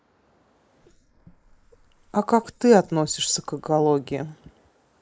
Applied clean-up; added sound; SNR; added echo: neural mask model Resemble Enhance denoiser.